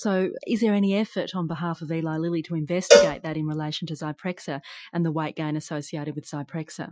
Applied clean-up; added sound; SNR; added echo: classical method Wiener filter.